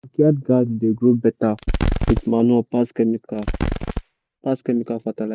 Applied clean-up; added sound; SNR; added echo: neural mask model RNNoise.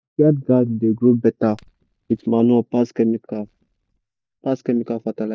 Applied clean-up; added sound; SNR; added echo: neural mask model DeepFilterNet 3.